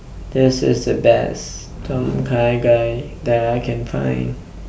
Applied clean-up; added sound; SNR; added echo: none; Whoosh, swoosh, swish; 17 dB; none.